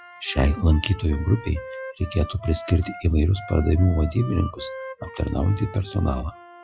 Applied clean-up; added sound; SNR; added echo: classical method log-MMSE.